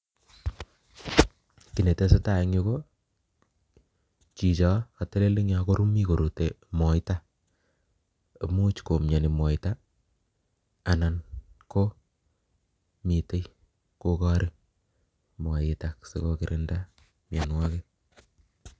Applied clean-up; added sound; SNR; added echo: none; none; none; none.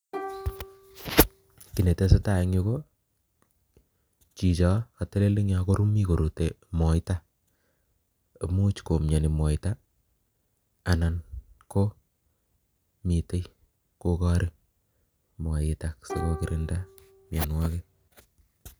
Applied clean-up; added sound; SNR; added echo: none; Plucked string instrument; 14 dB; none.